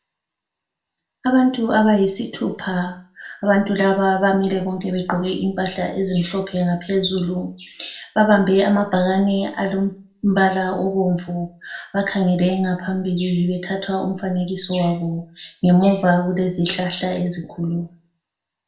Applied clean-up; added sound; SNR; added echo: none; none; none; reverberation time 0.3 s.